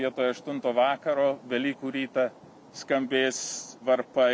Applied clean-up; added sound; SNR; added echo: none; none; none; none.